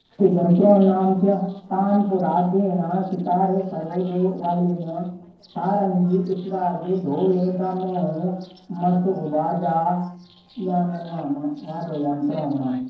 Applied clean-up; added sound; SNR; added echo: neural separator model SepFormer DNS4.